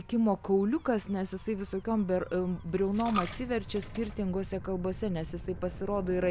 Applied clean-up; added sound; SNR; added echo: none; Coin (dropping) + Gull, seagull / Waves, surf / Siren; 11 dB; none.